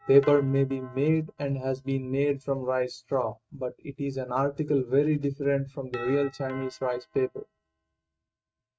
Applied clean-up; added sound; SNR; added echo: neural mask model RNNoise.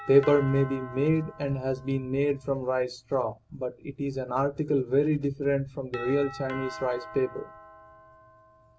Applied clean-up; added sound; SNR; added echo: none; Doorbell; 17 dB; none.